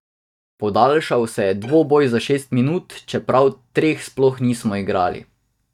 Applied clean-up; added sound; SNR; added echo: neural mask model DeepFilterNet 3.